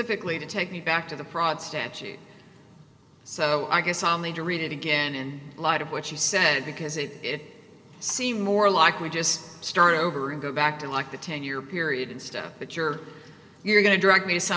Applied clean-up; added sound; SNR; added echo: none; none; none; reverberation time 1.7 s.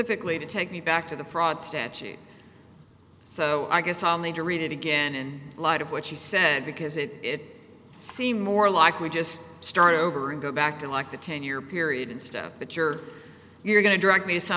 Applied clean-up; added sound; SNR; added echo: none; none; none; none.